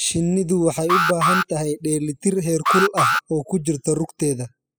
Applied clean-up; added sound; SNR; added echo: classical method spectral subtraction.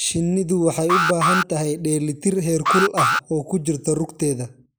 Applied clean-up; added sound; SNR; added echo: neural mask model Resemble Enhance denoiser.